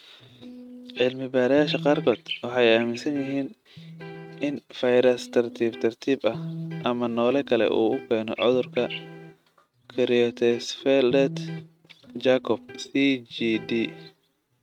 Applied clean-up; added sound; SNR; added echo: neural mask model RNNoise.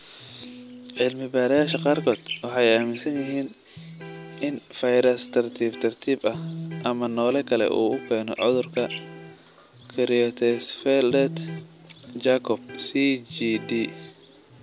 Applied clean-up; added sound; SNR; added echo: none; Electric guitar; 15 dB; none.